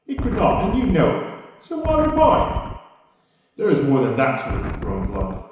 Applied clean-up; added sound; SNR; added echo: none; Wind; 5 dB; reverberation time 1.0 s.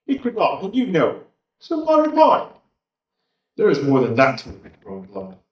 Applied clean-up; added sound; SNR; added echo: neural mask model DeepFilterNet 3.